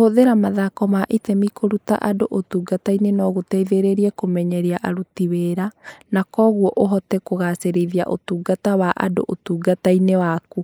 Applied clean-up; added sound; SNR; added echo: neural mask model Resemble Enhance denoiser.